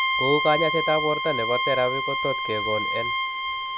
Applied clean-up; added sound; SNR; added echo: none; Bowed string instrument; -1 dB; none.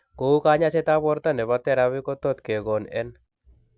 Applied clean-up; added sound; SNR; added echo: none; none; none; none.